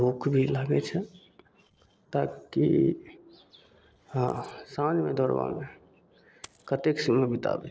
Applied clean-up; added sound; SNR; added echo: neural separator model SepFormer DNS4.